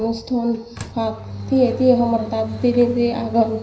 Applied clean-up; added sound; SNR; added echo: none; Engine; 13 dB; reverberation time 0.5 s.